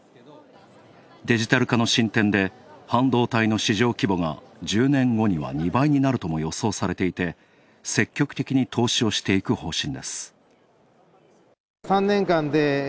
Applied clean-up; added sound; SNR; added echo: none; none; none; none.